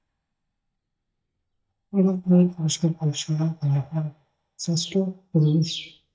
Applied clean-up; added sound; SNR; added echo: neural mask model DeepFilterNet 3.